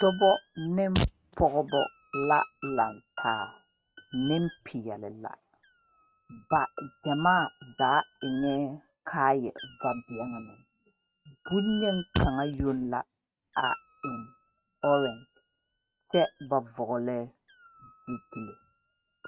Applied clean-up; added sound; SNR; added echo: neural mask model RNNoise.